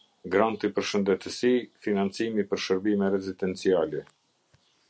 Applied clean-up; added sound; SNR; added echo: none; none; none; none.